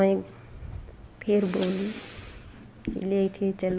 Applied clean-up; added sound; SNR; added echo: none; Breathing; 14 dB; none.